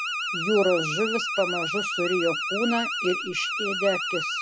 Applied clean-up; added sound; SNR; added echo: none; Alarm; 2 dB; none.